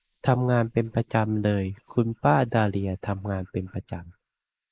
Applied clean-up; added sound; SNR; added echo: neural mask model Resemble Enhance denoiser.